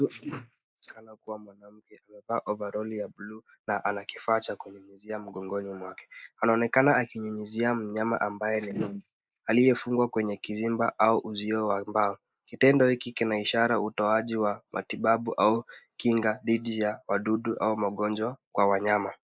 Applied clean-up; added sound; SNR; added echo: neural mask model Resemble Enhance denoiser.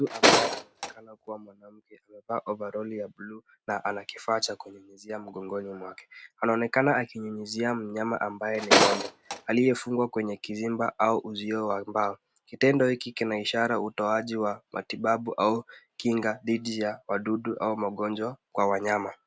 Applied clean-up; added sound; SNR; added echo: none; Tools; -3 dB; none.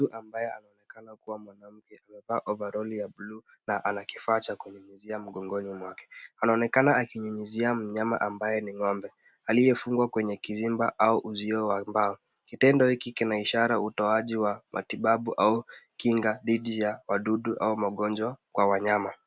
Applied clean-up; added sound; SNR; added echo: none; none; none; none.